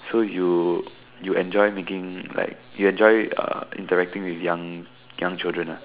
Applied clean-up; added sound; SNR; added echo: none; none; none; none.